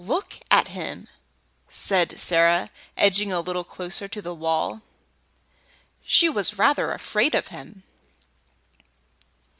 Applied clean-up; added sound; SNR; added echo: none; none; none; none.